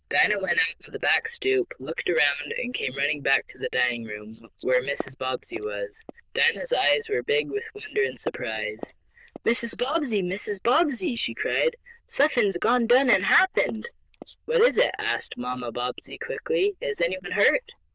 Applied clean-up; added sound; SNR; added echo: neural diffusion model UNIVERSE++.